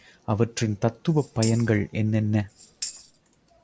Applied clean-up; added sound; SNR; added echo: none; Tambourine; 15 dB; none.